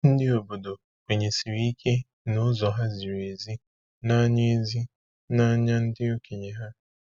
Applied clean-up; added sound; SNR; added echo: none; none; none; none.